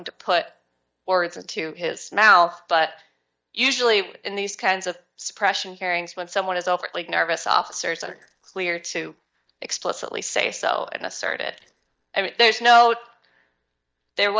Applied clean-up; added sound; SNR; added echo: neural mask model DeepFilterNet 3.